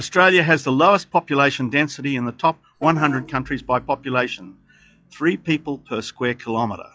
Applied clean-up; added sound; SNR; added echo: classical method log-MMSE.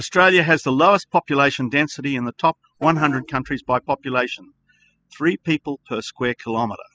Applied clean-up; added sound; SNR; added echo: classical method spectral subtraction.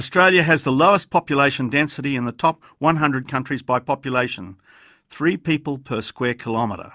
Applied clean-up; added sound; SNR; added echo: none; none; none; none.